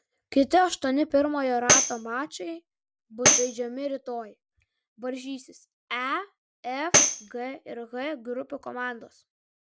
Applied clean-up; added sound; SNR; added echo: none; Tambourine; -3 dB; none.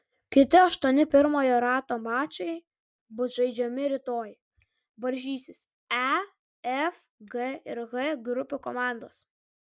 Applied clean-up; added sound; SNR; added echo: none; none; none; none.